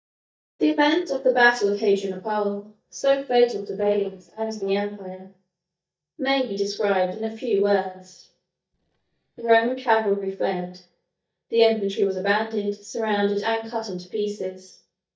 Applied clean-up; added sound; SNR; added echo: neural mask model DeepFilterNet 3.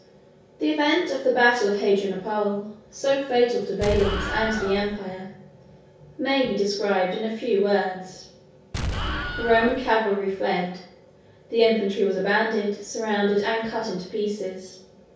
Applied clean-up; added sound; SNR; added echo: none; Explosion; 4 dB; reverberation time 0.6 s.